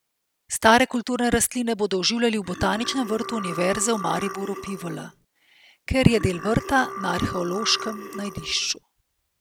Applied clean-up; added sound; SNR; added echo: none; Burping, eructation; 11 dB; none.